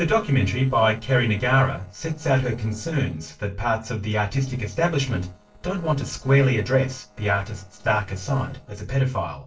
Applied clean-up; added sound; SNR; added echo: neural separator model SepFormer DNS4.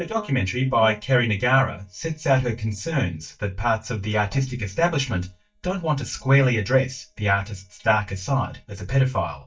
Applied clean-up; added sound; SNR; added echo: neural mask model DeepFilterNet 3.